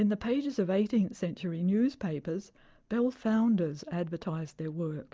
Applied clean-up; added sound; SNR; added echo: none; none; none; none.